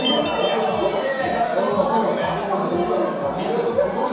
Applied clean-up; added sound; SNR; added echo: none; Chime; 13 dB; reverberation time 0.7 s.